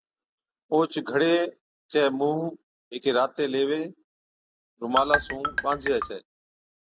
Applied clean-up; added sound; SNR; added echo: none; Marimba, xylophone; 1 dB; none.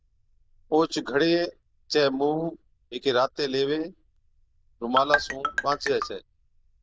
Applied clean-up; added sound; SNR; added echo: neural diffusion model UNIVERSE++.